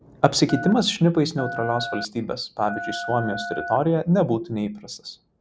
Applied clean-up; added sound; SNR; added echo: none; Telephone; 10 dB; none.